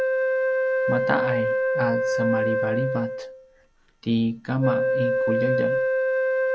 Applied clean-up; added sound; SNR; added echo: none; Wind instrument, woodwind instrument; -5 dB; none.